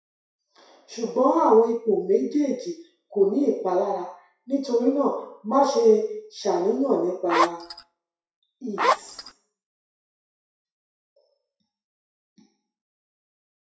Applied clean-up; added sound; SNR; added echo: classical method WPE with log-MMSE.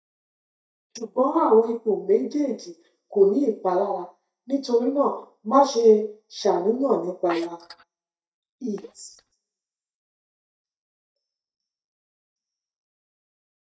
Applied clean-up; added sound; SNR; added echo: neural mask model DeepFilterNet 3.